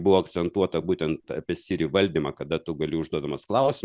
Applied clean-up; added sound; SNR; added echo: none; none; none; none.